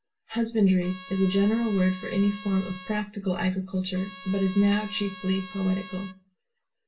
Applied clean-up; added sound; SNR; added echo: none; Trumpet; 18 dB; reverberation time 0.2 s.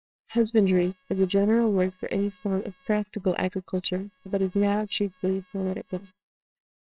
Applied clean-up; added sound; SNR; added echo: neural separator model SepFormer WHAMR!.